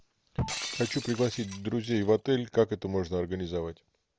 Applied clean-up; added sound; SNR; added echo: none; Shatter; 11 dB; none.